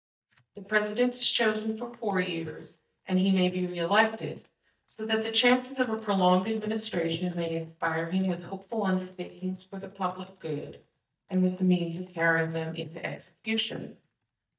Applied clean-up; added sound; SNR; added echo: neural mask model DeepFilterNet 3.